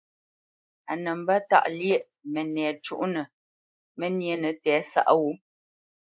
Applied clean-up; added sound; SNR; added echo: neural mask model Resemble Enhance denoiser.